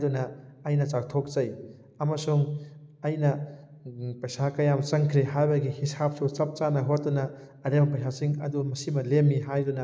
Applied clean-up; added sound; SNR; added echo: none; none; none; none.